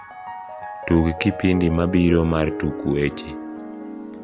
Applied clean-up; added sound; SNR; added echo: none; Piano; 10 dB; none.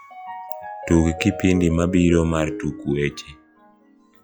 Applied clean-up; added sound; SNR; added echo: classical method log-MMSE.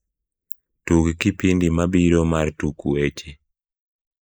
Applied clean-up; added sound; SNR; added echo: neural mask model Resemble Enhance denoiser.